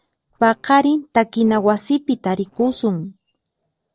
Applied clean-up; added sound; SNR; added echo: neural separator model SepFormer DNS4.